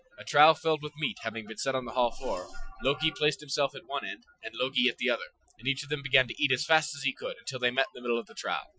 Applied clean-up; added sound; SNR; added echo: classical method Wiener filter.